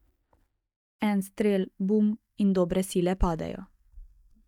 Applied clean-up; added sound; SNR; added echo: neural mask model DeepFilterNet 3.